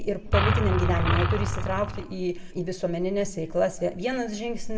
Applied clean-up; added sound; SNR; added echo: none; Engine; -3 dB; reverberation time 0.9 s.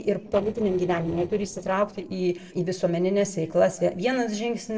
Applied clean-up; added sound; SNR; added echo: neural separator model SepFormer DNS4.